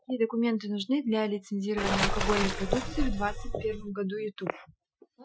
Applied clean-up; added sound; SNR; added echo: classical method Wiener filter.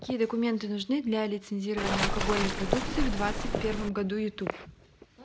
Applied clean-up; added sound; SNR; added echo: none; Waves, surf; -1 dB; none.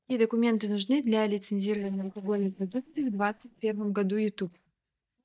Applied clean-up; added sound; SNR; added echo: neural mask model DeepFilterNet 3.